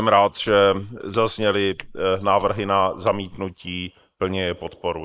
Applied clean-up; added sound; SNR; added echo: neural mask model Resemble Enhance denoiser.